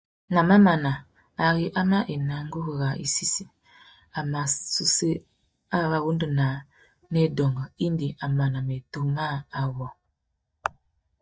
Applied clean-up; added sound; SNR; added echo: neural mask model DeepFilterNet 3.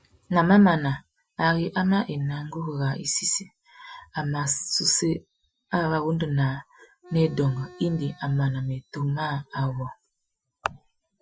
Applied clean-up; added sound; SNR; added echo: classical method Wiener filter.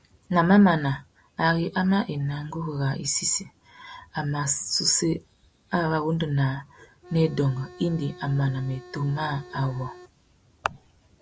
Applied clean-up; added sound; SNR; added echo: none; Organ; 19 dB; none.